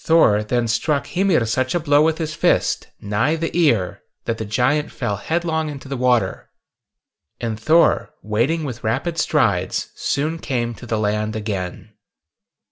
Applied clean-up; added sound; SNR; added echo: none; none; none; none.